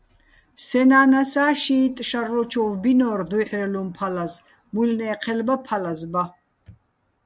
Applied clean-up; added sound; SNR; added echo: none; none; none; none.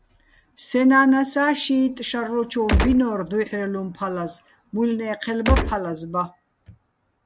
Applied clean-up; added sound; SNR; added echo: none; Gunshot, gunfire; -3 dB; none.